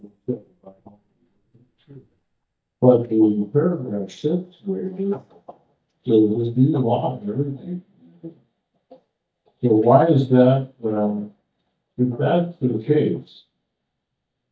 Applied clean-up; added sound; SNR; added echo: neural mask model DeepFilterNet 3.